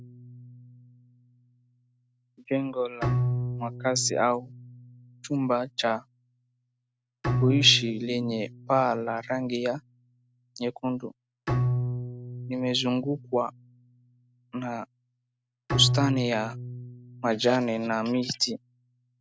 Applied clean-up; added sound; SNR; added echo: none; Bowed string instrument; 5 dB; none.